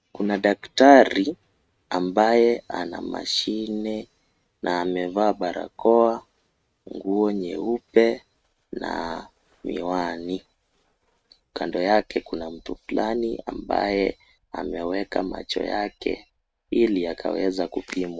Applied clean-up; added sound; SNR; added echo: neural mask model RNNoise.